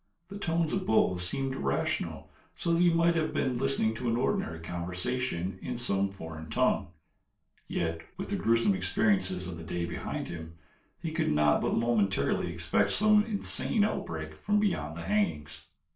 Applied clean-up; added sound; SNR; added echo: none; none; none; reverberation time 0.3 s.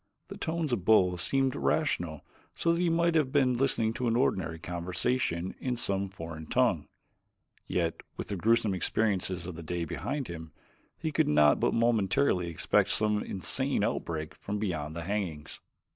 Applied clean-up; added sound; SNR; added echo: none; none; none; none.